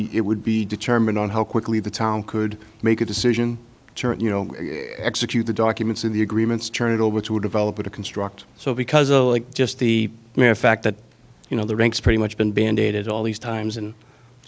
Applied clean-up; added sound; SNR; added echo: none; none; none; none.